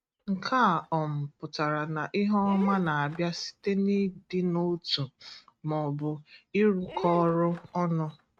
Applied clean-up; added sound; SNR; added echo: neural mask model RNNoise.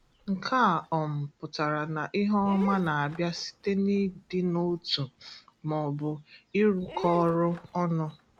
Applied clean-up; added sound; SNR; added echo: none; Dog; 18 dB; none.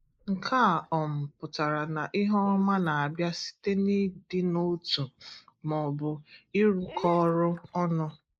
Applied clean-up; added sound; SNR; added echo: neural mask model Resemble Enhance denoiser.